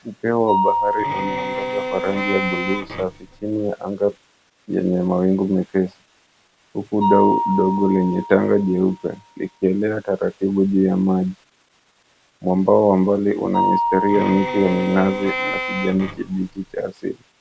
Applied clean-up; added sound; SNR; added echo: none; Mallet percussion + Bowed string instrument; 6 dB; none.